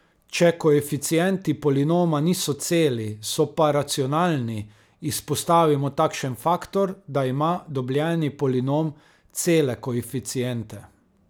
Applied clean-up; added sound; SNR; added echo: none; none; none; none.